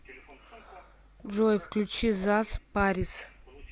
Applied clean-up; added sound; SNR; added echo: none; none; none; none.